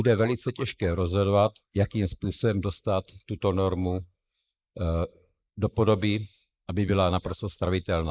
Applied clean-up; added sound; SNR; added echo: neural mask model Resemble Enhance denoiser.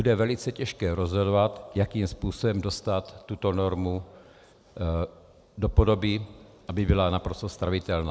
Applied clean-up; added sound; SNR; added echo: none; none; none; none.